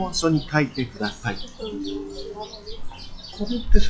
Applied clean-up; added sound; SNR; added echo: classical method log-MMSE.